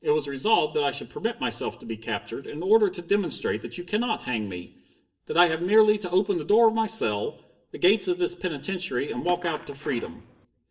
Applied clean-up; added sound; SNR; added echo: neural separator model SepFormer DNS4.